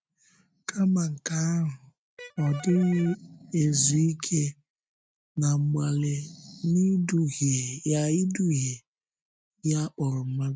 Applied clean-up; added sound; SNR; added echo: neural mask model RNNoise.